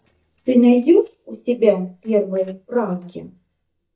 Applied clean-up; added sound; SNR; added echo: neural mask model DeepFilterNet 3.